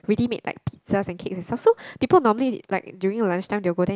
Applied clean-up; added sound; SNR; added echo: none; none; none; none.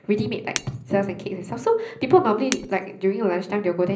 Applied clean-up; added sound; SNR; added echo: none; Shatter; 15 dB; reverberation time 0.5 s.